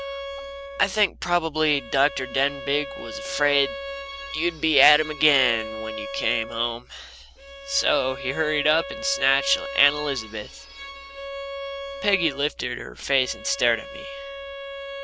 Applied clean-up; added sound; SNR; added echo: none; Bowed string instrument; 10 dB; none.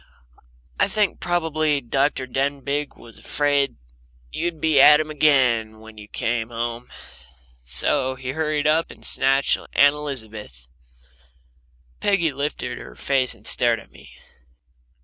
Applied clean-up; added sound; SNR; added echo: none; none; none; none.